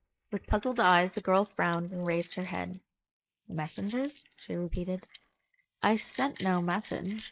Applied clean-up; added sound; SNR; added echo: neural mask model Resemble Enhance denoiser.